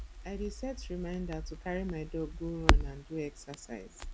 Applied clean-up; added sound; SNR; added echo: none; Crackle; -5 dB; none.